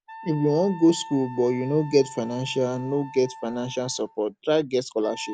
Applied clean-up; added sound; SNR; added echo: none; Wind instrument, woodwind instrument; 17 dB; none.